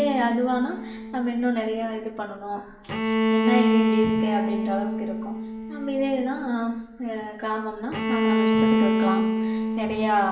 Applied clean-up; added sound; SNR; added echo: none; Bowed string instrument; -2 dB; reverberation time 0.7 s.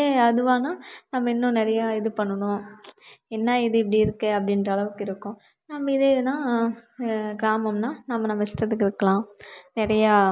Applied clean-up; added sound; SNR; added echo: none; none; none; none.